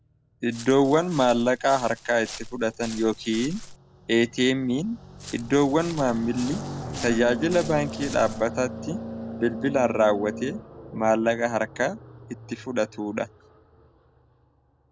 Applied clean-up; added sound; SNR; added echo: none; Car passing by + Walk, footsteps; 13 dB; none.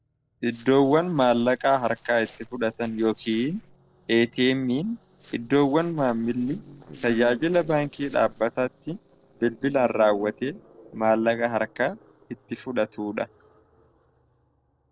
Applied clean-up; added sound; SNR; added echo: neural separator model SepFormer DNS4.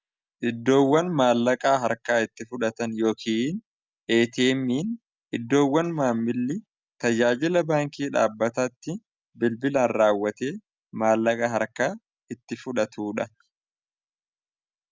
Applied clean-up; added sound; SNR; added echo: none; none; none; none.